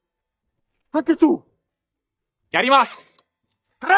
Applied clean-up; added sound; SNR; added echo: neural mask model DeepFilterNet 3.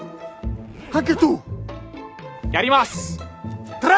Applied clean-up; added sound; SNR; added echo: none; Zipper (clothing); 19 dB; none.